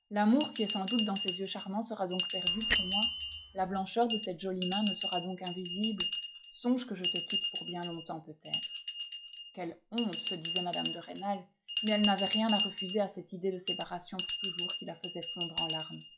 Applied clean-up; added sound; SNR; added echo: classical method log-MMSE.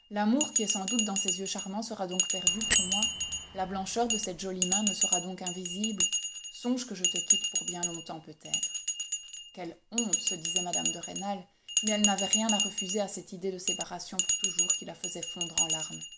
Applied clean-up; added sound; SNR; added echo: none; Bell + Bell; -4 dB; none.